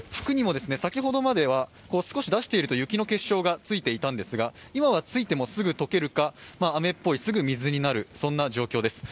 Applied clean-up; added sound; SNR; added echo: none; none; none; none.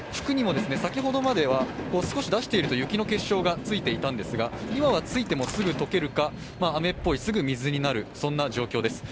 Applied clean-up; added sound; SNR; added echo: none; Train; 8 dB; none.